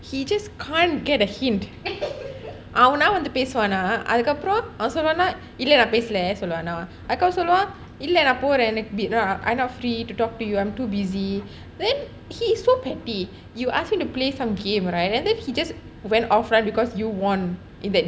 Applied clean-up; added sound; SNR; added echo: none; none; none; none.